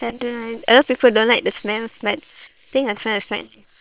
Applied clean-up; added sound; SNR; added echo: neural separator model SepFormer WHAM!.